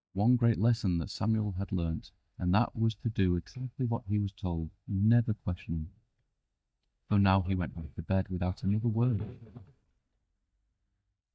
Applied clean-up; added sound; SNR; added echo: neural mask model DeepFilterNet 3.